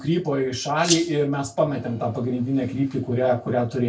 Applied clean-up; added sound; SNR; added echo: none; Rattle (instrument); 5 dB; reverberation time 0.2 s.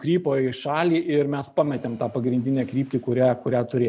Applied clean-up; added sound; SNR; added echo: none; none; none; none.